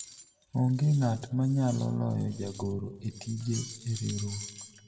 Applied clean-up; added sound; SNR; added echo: none; Cutlery, silverware; 16 dB; reverberation time 1.5 s.